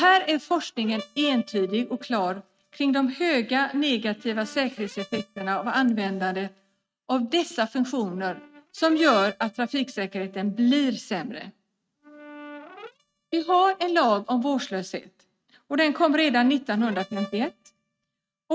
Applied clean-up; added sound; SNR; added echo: neural mask model RNNoise.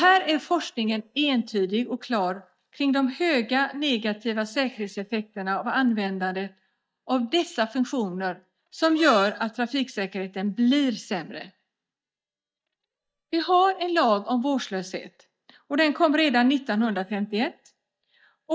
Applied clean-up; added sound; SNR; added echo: neural mask model DeepFilterNet 3.